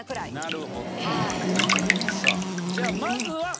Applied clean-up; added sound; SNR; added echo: none; Buzz + Bathtub (filling or washing); -4 dB; none.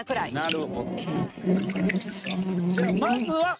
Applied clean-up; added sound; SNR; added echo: neural mask model RNNoise.